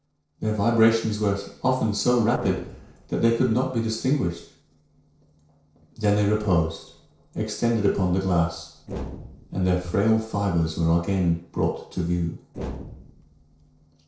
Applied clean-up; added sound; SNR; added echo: neural separator model SepFormer DNS4.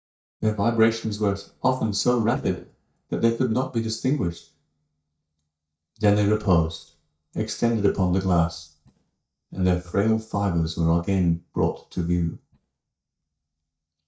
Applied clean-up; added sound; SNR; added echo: neural mask model DeepFilterNet 3.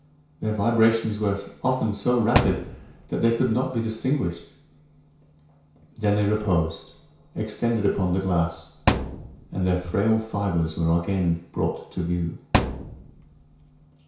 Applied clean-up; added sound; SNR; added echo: none; Thump, thud; 3 dB; reverberation time 0.6 s.